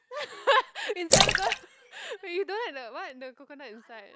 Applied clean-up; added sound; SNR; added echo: none; Splash, splatter; -4 dB; none.